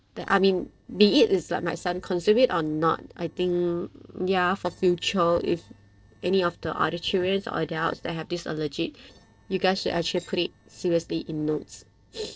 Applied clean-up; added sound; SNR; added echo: neural separator model SepFormer DNS4.